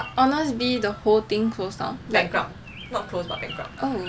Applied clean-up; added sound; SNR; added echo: none; Bird vocalization, bird call, bird song + Telephone; 18 dB; none.